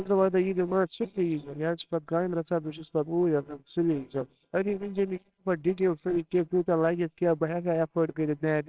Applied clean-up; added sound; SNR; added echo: neural separator model SepFormer WHAMR!.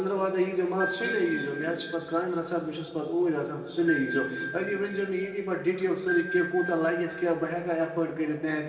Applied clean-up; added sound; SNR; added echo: none; Ringtone / Bell; 8 dB; reverberation time 2.4 s.